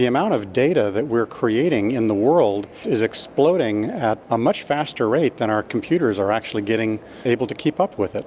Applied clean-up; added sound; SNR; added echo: none; none; none; none.